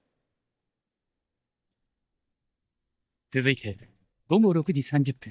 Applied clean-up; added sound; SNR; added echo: neural mask model DeepFilterNet 3.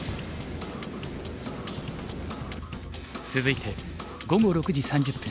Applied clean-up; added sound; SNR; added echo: none; none; none; none.